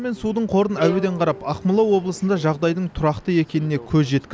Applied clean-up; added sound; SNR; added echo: none; Bowed string instrument; 14 dB; none.